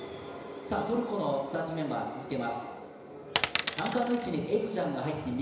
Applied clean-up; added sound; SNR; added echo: none; Coin (dropping); -2 dB; reverberation time 1.0 s.